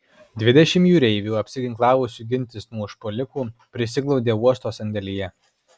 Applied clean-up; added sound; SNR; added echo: none; none; none; none.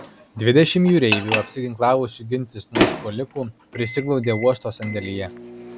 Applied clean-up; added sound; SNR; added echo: none; Microwave oven; 7 dB; none.